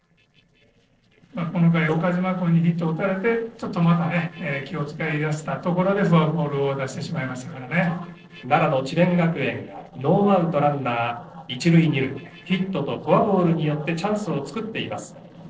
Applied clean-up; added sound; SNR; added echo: neural separator model SepFormer DNS4.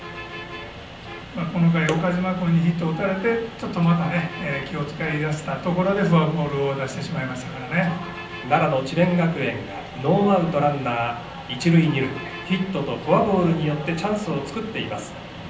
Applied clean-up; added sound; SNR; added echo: none; Bus; 17 dB; reverberation time 0.6 s.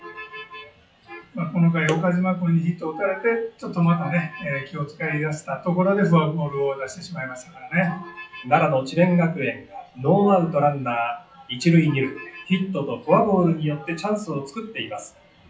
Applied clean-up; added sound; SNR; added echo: classical method WPE with log-MMSE.